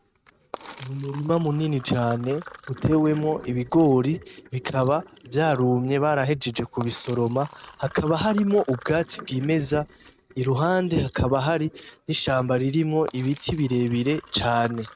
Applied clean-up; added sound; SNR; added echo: neural mask model RNNoise.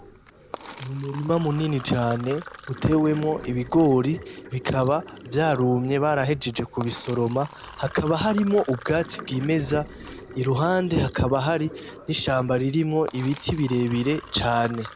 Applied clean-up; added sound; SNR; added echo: none; Sink (filling or washing); 16 dB; none.